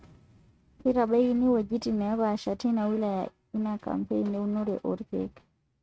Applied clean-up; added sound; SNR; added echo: neural mask model RNNoise.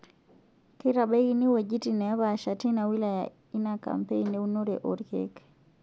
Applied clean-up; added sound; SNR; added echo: none; none; none; none.